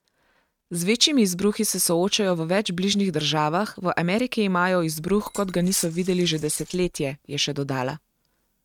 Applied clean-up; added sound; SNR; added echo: neural mask model RNNoise.